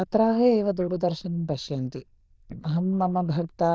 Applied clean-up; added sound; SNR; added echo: neural diffusion model UNIVERSE++.